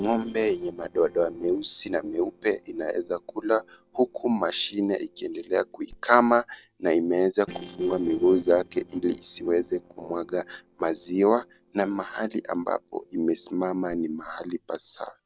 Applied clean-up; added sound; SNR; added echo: neural separator model SepFormer DNS4.